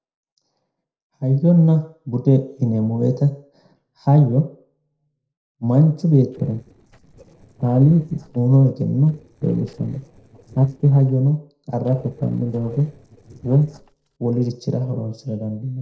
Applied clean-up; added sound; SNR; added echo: neural separator model SepFormer DNS4.